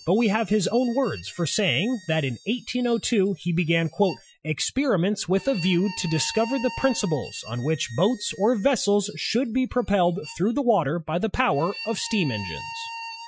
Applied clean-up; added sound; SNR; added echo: classical method Wiener filter.